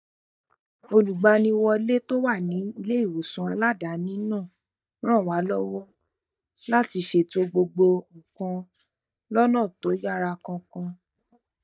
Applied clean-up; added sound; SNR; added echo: neural mask model DeepFilterNet 3.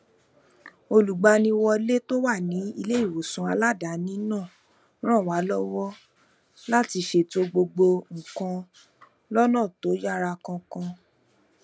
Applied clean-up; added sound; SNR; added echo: none; none; none; none.